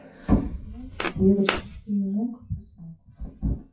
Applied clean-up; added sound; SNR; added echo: classical method WPE with log-MMSE.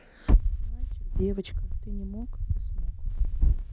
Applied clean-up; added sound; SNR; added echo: none; none; none; none.